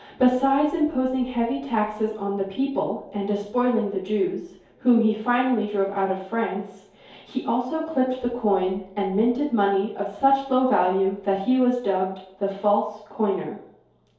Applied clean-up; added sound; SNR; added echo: none; none; none; reverberation time 2.4 s.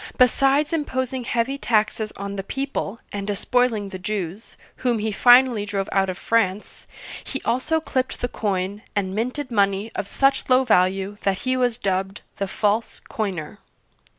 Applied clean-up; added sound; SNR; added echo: none; none; none; none.